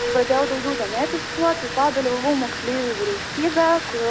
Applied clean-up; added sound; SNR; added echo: none; Water + Piano; 6 dB; none.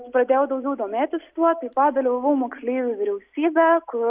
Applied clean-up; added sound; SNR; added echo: none; none; none; none.